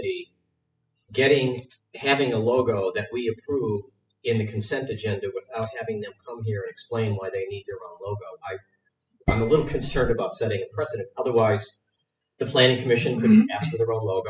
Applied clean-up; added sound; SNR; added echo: classical method spectral subtraction.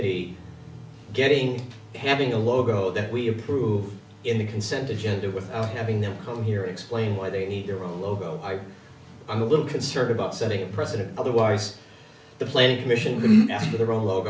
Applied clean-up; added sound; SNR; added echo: none; none; none; none.